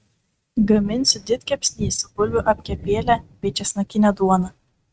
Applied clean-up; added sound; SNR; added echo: neural mask model RNNoise.